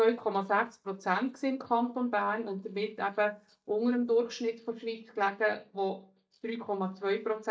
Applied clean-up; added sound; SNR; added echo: neural mask model DeepFilterNet 3.